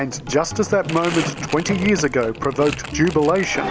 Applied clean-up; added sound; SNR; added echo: none; Crumpling, crinkling; 14 dB; none.